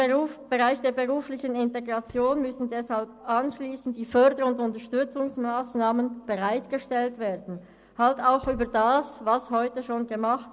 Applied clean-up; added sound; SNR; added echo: neural separator model SepFormer DNS4.